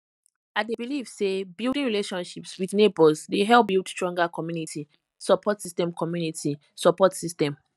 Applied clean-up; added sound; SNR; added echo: neural mask model DeepFilterNet 3.